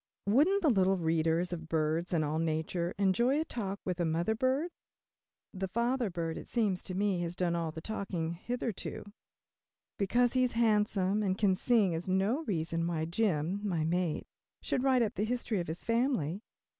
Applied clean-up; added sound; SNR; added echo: none; none; none; none.